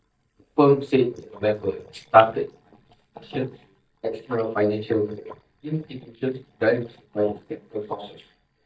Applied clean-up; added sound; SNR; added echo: neural mask model DeepFilterNet 3.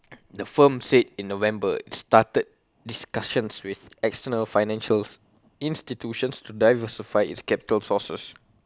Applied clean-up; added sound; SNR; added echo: none; none; none; none.